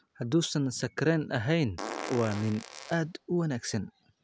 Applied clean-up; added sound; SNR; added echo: none; Fart; 11 dB; none.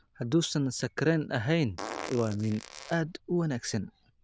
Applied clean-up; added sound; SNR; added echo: neural diffusion model UNIVERSE++.